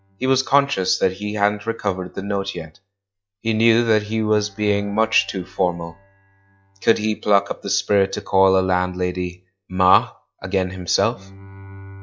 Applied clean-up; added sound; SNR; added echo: classical method log-MMSE.